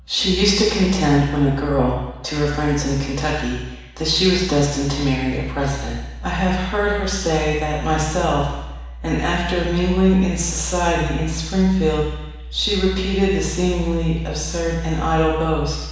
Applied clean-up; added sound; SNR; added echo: none; none; none; reverberation time 1.1 s.